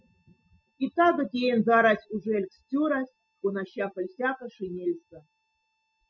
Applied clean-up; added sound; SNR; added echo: classical method spectral subtraction.